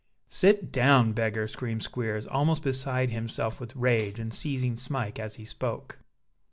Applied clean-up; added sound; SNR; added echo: none; Tambourine; 19 dB; none.